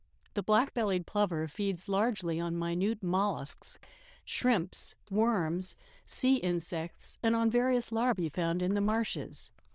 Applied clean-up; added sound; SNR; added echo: neural diffusion model UNIVERSE++.